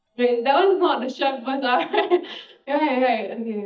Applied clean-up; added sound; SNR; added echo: neural mask model DeepFilterNet 3.